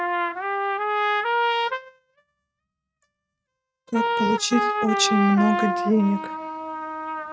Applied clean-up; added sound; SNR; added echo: neural mask model RNNoise.